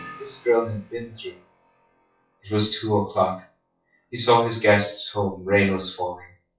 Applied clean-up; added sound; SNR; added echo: classical method WPE with log-MMSE.